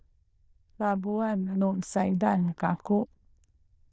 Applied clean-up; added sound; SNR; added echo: neural diffusion model UNIVERSE++.